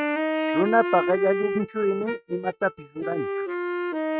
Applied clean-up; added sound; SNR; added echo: neural mask model RNNoise.